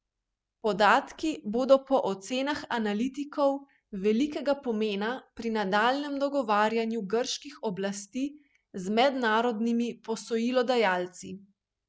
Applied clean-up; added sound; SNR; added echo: none; none; none; none.